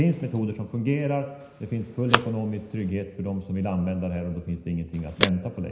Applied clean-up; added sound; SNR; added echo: none; Telephone; 6 dB; reverberation time 0.9 s.